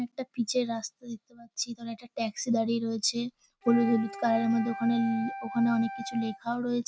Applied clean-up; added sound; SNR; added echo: none; Wind instrument, woodwind instrument; 10 dB; none.